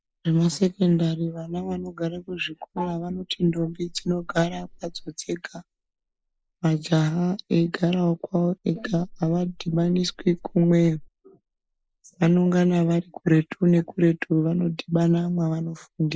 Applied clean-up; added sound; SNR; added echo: neural mask model Resemble Enhance denoiser.